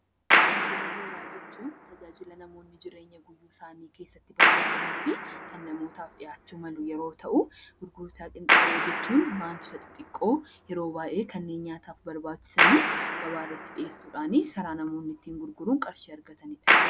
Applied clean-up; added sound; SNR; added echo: none; Clapping; -4 dB; none.